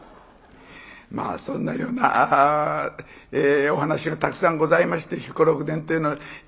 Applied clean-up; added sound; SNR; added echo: none; none; none; none.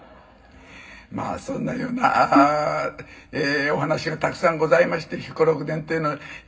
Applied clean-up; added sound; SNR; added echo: none; Bowed string instrument; 3 dB; reverberation time 0.4 s.